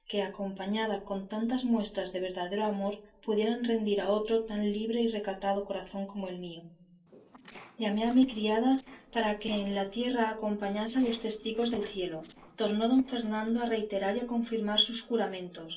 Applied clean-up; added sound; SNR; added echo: neural separator model SepFormer DNS4.